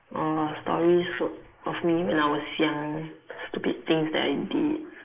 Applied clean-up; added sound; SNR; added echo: neural mask model Resemble Enhance denoiser.